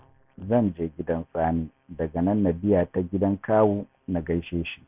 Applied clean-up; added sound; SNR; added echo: none; none; none; none.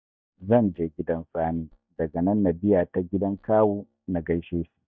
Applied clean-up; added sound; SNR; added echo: neural mask model DeepFilterNet 3.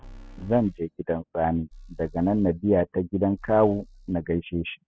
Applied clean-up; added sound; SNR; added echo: classical method spectral subtraction.